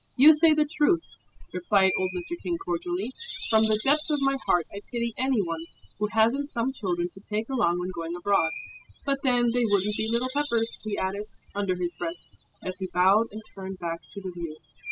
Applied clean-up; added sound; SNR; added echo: classical method spectral subtraction.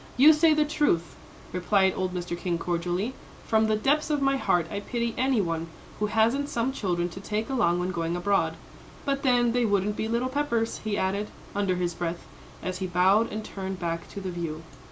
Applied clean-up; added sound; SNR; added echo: none; none; none; none.